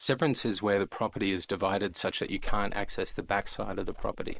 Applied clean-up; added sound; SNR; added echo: neural mask model Resemble Enhance denoiser.